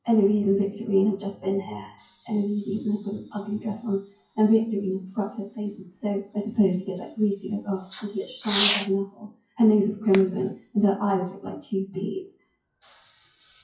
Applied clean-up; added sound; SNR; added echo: classical method WPE with log-MMSE.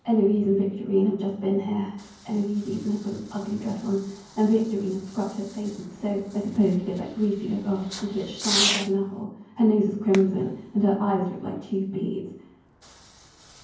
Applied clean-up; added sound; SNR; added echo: none; Fireworks; 11 dB; reverberation time 0.9 s.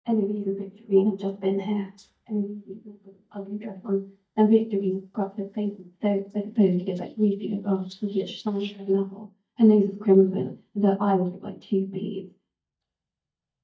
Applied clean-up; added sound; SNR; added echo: neural mask model DeepFilterNet 3.